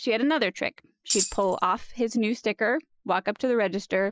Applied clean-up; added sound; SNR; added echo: classical method Wiener filter.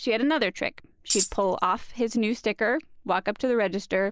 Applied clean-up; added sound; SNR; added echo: neural mask model Resemble Enhance denoiser.